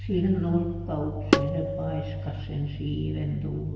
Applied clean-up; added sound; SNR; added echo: none; Tabla; -1 dB; reverberation time 1.2 s.